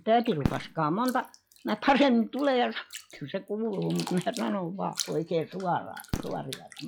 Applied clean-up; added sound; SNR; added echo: classical method log-MMSE.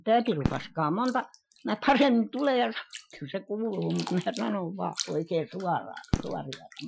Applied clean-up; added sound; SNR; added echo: classical method Wiener filter.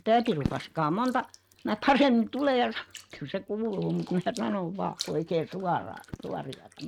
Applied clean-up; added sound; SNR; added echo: neural mask model RNNoise.